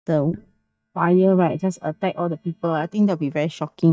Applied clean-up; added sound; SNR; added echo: neural mask model DeepFilterNet 3.